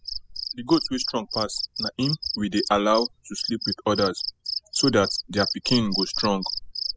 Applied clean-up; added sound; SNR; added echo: classical method spectral subtraction.